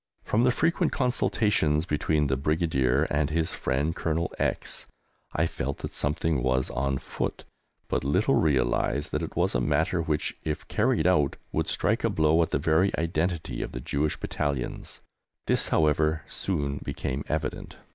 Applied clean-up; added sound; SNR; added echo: none; none; none; none.